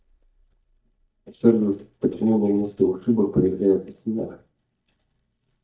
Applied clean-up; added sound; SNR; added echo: neural mask model DeepFilterNet 3.